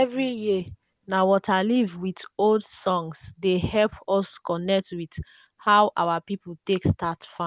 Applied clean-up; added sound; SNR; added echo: none; none; none; none.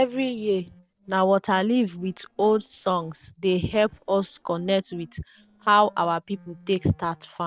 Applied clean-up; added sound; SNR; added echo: neural separator model SepFormer DNS4.